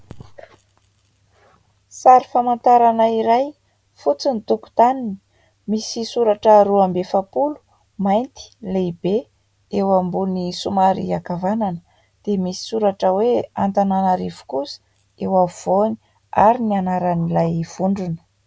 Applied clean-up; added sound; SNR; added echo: none; none; none; none.